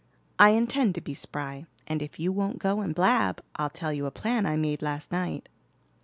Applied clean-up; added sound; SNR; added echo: none; none; none; none.